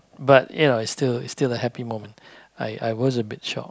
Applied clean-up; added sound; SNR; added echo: none; none; none; none.